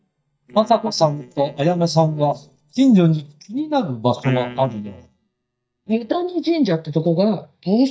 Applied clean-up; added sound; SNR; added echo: neural mask model DeepFilterNet 3.